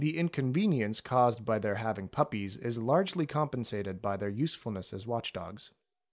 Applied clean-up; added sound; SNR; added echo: none; none; none; none.